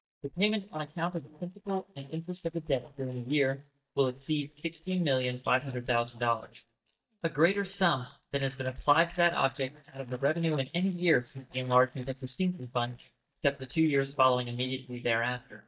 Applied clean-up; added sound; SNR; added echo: neural mask model DeepFilterNet 3.